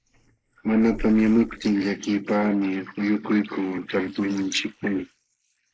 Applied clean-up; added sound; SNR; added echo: neural mask model Resemble Enhance denoiser.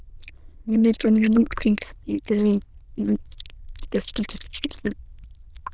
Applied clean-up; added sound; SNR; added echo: neural diffusion model UNIVERSE++.